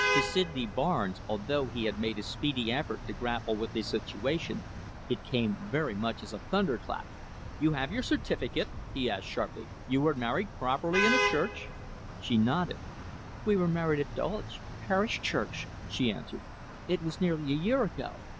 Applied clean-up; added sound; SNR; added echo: none; Traffic noise, roadway noise / Vehicle horn, car horn, honking; 6 dB; none.